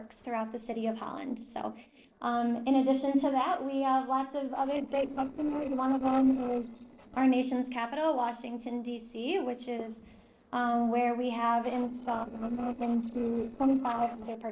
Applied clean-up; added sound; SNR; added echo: neural separator model SepFormer DNS4.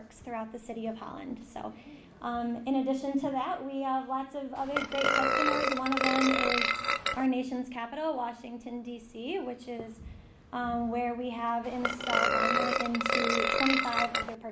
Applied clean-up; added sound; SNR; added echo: none; Burping, eructation; -4 dB; none.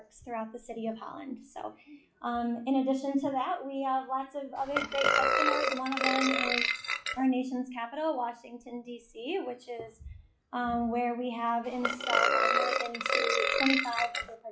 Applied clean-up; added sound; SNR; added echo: classical method log-MMSE.